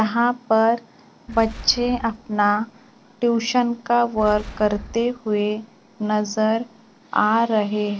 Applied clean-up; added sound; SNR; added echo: none; Boom; 19 dB; none.